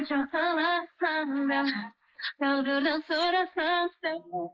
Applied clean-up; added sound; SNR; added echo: neural mask model Resemble Enhance denoiser.